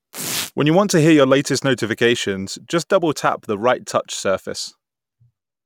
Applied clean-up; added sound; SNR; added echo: none; Domestic sounds, home sounds; 15 dB; none.